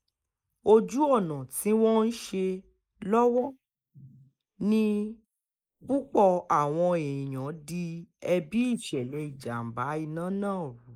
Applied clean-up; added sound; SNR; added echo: neural mask model Resemble Enhance denoiser.